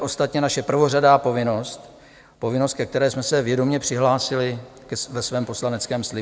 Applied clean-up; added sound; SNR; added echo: none; none; none; none.